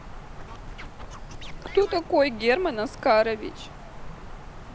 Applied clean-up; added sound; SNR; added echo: none; Scratching (performance technique) + Wind; 12 dB; none.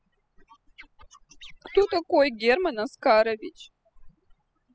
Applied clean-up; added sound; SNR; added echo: classical method spectral subtraction.